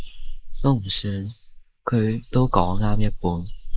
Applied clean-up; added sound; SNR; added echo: neural mask model Resemble Enhance denoiser.